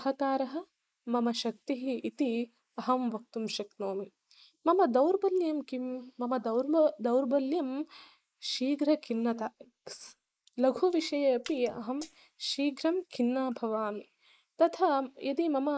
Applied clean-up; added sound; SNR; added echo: neural mask model Resemble Enhance denoiser.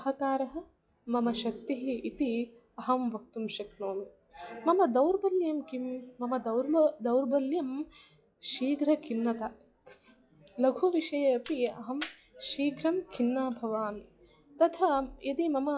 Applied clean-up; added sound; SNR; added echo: classical method log-MMSE.